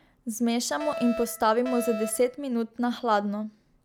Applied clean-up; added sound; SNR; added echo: none; Alarm; 9 dB; none.